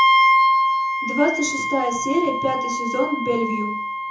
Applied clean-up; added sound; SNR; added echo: none; Wind instrument, woodwind instrument; -4 dB; reverberation time 0.6 s.